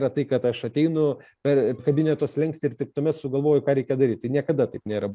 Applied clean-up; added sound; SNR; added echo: none; none; none; none.